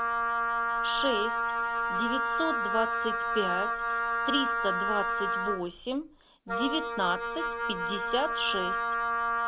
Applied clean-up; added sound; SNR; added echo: none; Wind instrument, woodwind instrument; -4 dB; none.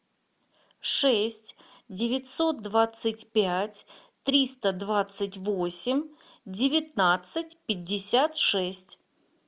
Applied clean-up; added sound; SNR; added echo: none; none; none; none.